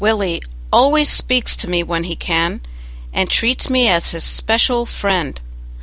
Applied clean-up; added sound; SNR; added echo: none; none; none; none.